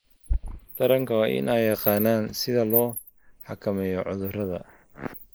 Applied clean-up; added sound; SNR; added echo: neural mask model Resemble Enhance denoiser.